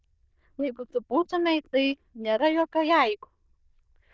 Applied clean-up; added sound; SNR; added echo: neural diffusion model UNIVERSE++.